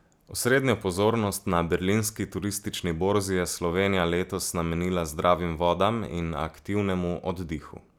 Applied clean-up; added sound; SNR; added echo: none; none; none; none.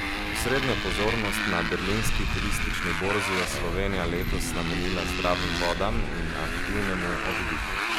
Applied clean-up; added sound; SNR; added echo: none; Motorcycle; -3 dB; none.